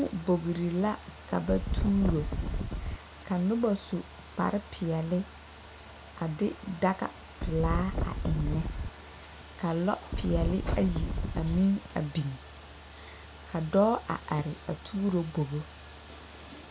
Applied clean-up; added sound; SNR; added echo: none; Wind; 0 dB; none.